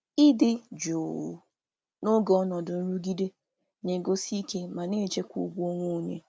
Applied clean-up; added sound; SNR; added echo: none; none; none; none.